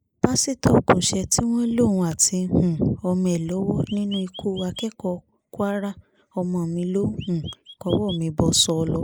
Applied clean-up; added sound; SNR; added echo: neural mask model Resemble Enhance denoiser.